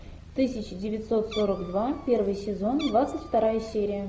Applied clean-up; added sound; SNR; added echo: none; Meow; 18 dB; none.